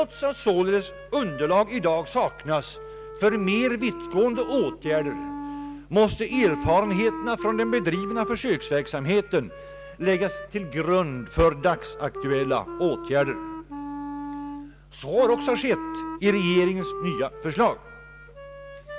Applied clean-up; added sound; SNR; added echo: none; Wind instrument, woodwind instrument; 11 dB; none.